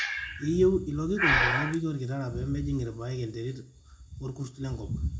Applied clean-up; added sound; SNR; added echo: none; Breathing; 4 dB; reverberation time 0.3 s.